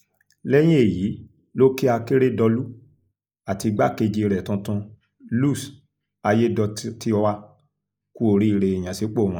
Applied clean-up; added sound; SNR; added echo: neural mask model Resemble Enhance denoiser.